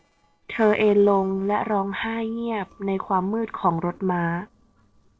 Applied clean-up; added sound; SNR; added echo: neural separator model SepFormer DNS4.